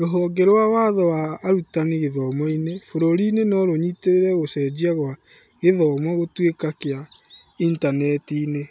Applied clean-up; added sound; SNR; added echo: none; none; none; none.